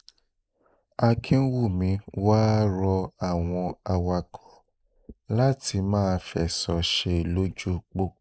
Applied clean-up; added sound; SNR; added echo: neural mask model Resemble Enhance denoiser.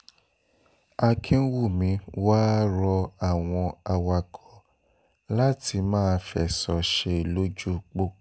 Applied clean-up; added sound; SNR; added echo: none; none; none; none.